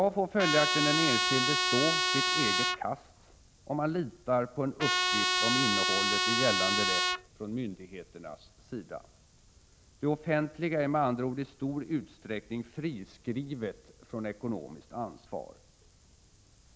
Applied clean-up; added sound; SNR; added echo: none; Trumpet; -5 dB; none.